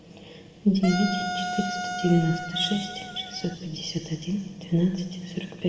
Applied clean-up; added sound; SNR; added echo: none; Wind instrument, woodwind instrument; 6 dB; reverberation time 1.5 s.